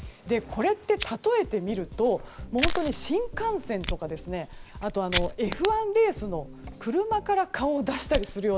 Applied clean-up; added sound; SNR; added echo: none; Fire; 8 dB; none.